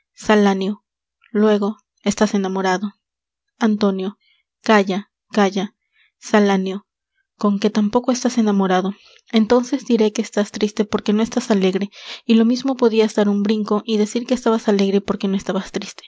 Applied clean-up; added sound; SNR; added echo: none; none; none; none.